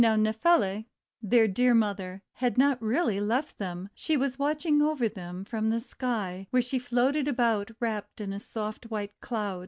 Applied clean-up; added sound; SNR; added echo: none; none; none; none.